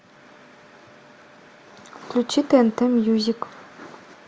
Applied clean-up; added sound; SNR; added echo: none; none; none; none.